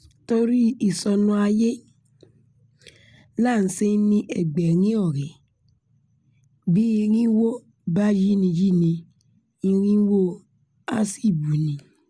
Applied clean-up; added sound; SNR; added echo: none; none; none; none.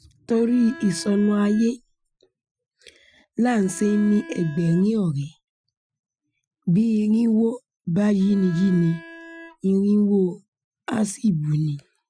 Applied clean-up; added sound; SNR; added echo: classical method Wiener filter.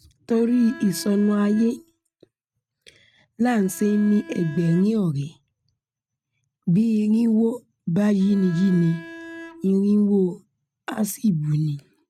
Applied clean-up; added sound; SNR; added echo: neural mask model RNNoise.